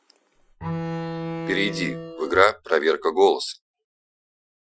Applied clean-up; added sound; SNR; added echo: classical method Wiener filter.